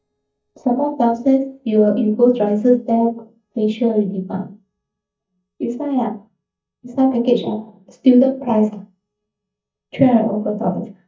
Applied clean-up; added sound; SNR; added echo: neural mask model DeepFilterNet 3.